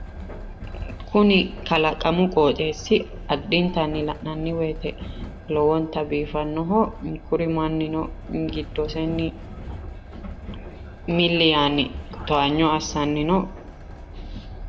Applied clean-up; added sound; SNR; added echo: none; Train; 12 dB; reverberation time 1.7 s.